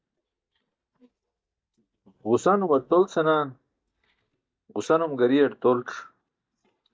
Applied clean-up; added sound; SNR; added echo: neural mask model DeepFilterNet 3.